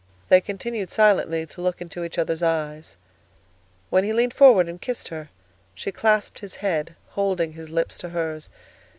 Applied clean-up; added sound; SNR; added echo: none; none; none; none.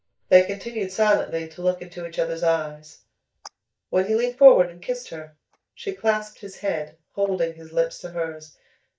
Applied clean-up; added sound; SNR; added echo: neural mask model DeepFilterNet 3.